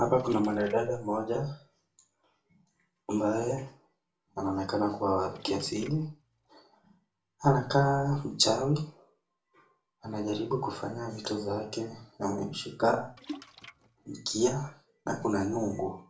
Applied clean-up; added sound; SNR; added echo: none; Splash, splatter; 15 dB; reverberation time 0.3 s.